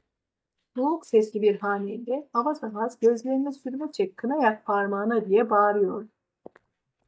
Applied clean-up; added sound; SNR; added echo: neural mask model DeepFilterNet 3.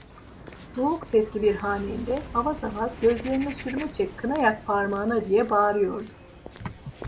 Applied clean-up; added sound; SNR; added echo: none; Aircraft + Walk, footsteps / Bird vocalization, bird call, bird song; 14 dB; none.